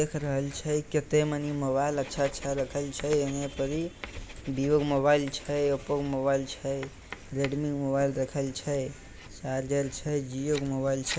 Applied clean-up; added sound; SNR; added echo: none; Writing; 17 dB; none.